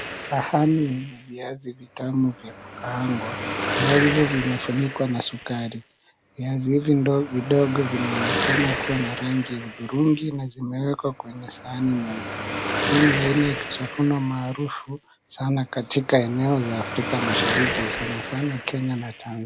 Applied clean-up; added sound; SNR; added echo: none; Car passing by / Traffic noise, roadway noise / Engine; 5 dB; none.